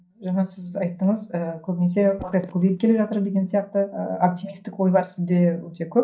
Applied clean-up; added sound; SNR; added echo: neural mask model DeepFilterNet 3.